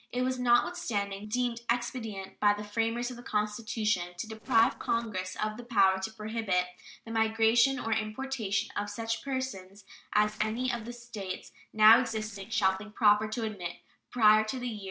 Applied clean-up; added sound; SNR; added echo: neural separator model SepFormer DNS4.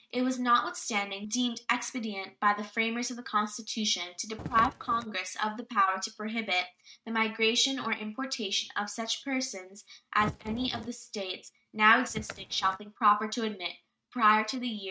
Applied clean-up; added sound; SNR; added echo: neural mask model RNNoise.